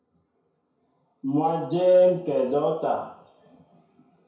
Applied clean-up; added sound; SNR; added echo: none; none; none; reverberation time 0.6 s.